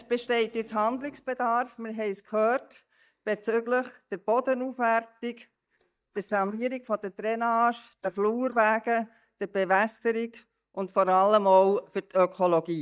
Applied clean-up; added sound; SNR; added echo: neural mask model DeepFilterNet 3.